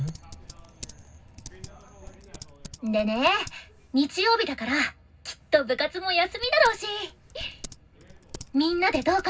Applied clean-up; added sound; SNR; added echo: none; Typing; 19 dB; reverberation time 0.4 s.